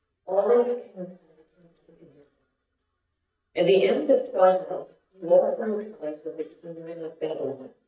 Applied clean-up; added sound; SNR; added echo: neural mask model DeepFilterNet 3.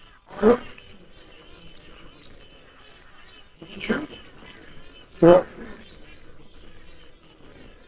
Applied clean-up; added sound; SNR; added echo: neural separator model SepFormer WHAMR!.